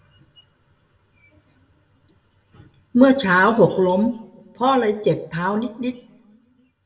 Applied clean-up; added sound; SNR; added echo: none; none; none; reverberation time 0.6 s.